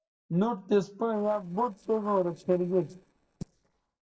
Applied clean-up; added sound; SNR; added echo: neural separator model SepFormer DNS4.